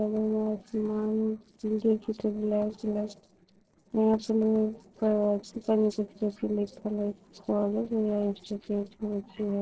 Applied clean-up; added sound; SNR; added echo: neural separator model SepFormer DNS4.